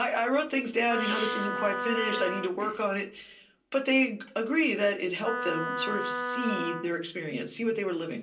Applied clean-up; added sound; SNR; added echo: none; Wind instrument, woodwind instrument; 4 dB; reverberation time 0.3 s.